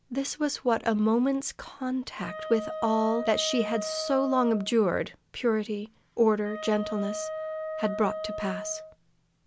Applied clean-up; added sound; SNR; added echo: none; Wind instrument, woodwind instrument; 8 dB; none.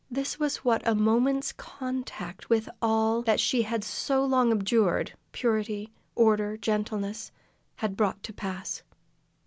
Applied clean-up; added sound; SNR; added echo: none; none; none; none.